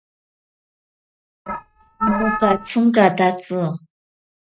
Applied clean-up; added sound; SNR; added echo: neural mask model RNNoise.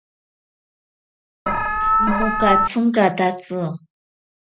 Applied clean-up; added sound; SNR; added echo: none; Alarm; -5 dB; none.